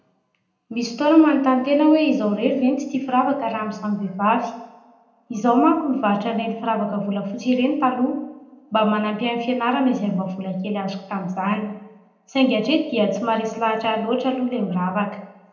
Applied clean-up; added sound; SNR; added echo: none; none; none; reverberation time 0.7 s.